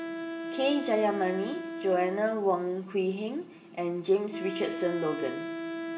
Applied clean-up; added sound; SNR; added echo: none; Wind instrument, woodwind instrument; 8 dB; reverberation time 0.4 s.